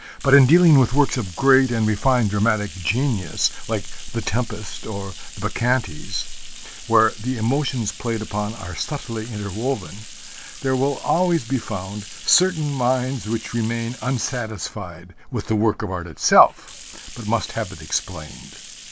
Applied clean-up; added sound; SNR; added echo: none; Bathtub (filling or washing); 18 dB; none.